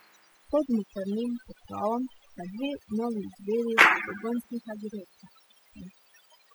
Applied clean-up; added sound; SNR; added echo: classical method spectral subtraction.